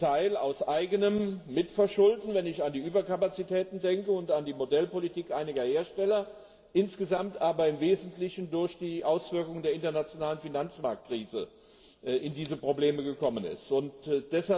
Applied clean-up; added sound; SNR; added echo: none; none; none; reverberation time 2.1 s.